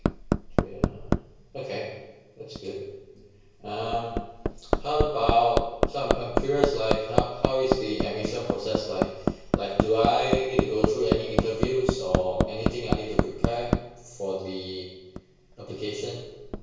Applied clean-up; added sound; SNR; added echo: none; Hammer; 0 dB; reverberation time 1.0 s.